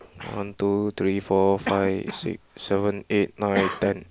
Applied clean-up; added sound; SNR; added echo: none; Cough; 11 dB; none.